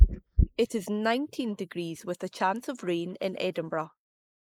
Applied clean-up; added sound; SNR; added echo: neural mask model Resemble Enhance denoiser.